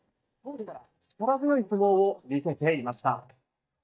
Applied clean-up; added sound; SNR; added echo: neural mask model DeepFilterNet 3.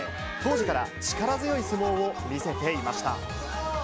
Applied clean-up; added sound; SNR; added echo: none; none; none; none.